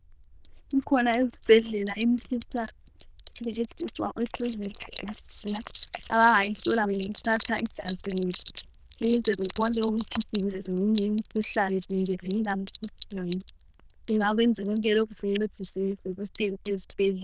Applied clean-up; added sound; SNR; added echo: neural diffusion model UNIVERSE++.